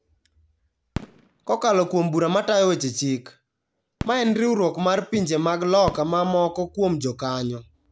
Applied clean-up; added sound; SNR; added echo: none; Fireworks; 16 dB; none.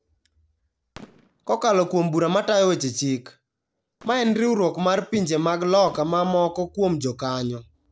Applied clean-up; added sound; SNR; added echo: neural separator model SepFormer DNS4.